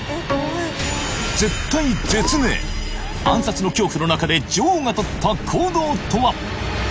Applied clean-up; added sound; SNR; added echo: none; Bowed string instrument; 12 dB; none.